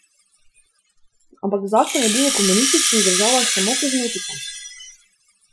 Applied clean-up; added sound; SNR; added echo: classical method Wiener filter.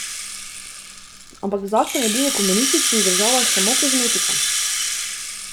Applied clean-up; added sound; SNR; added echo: none; Rattle (instrument); -3 dB; none.